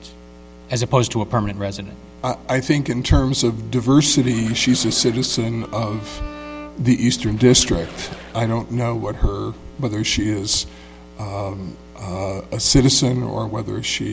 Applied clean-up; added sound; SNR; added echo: none; Bowed string instrument + Squeak; 18 dB; none.